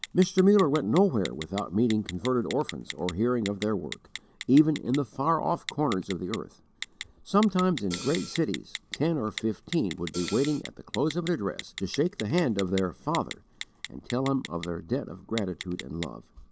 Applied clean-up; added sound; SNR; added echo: none; Telephone + Hi-hat; 15 dB; none.